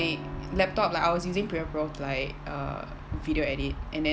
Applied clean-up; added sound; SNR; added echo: none; Electric guitar / Strum; 14 dB; none.